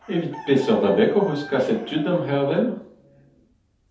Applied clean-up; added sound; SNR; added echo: none; Chicken, rooster; 20 dB; reverberation time 0.6 s.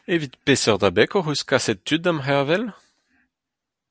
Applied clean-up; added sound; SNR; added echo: none; none; none; none.